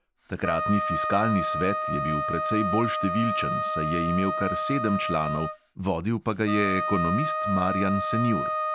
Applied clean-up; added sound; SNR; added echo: none; Wind instrument, woodwind instrument; 1 dB; none.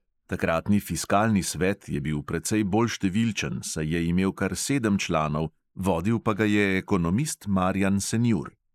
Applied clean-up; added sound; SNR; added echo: neural mask model Resemble Enhance denoiser.